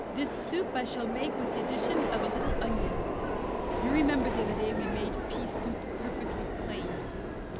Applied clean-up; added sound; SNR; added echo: none; Subway, metro, underground; -3 dB; none.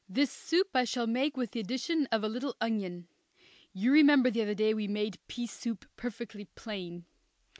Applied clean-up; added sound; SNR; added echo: none; none; none; none.